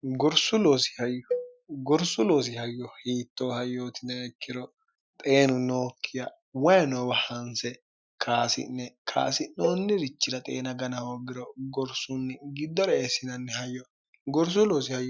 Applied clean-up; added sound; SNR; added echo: classical method Wiener filter.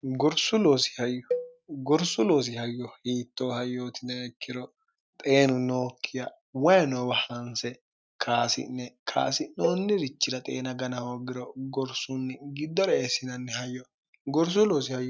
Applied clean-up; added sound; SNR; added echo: neural mask model RNNoise.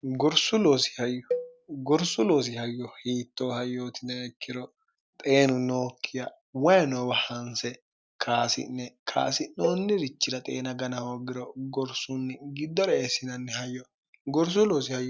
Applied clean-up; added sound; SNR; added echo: none; Cowbell; 9 dB; none.